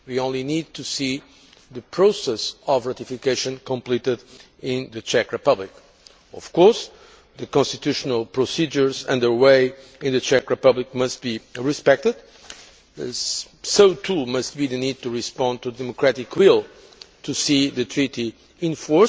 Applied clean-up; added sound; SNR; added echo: none; none; none; none.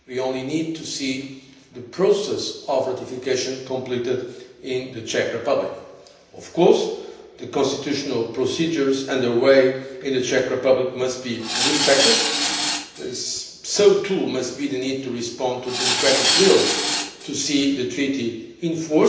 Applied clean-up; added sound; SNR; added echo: none; Tools; 0 dB; reverberation time 0.9 s.